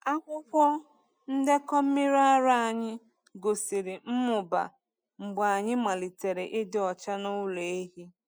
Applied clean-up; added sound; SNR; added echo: none; none; none; none.